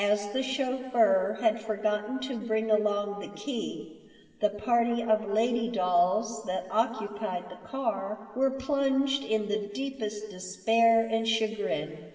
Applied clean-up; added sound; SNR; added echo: none; none; none; reverberation time 2.4 s.